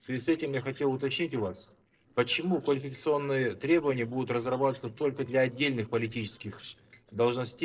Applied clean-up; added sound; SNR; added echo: neural separator model SepFormer DNS4.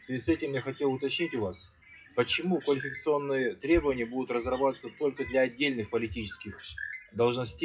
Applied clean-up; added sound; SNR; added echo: classical method WPE with log-MMSE.